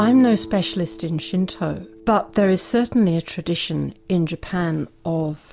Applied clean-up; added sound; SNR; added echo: none; Guitar; 20 dB; none.